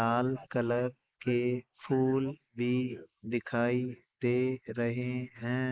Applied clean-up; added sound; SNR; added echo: neural mask model Resemble Enhance denoiser.